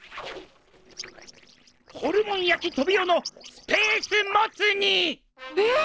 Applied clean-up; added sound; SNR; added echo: neural separator model SepFormer DNS4.